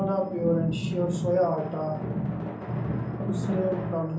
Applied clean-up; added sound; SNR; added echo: none; Drum; 8 dB; reverberation time 0.6 s.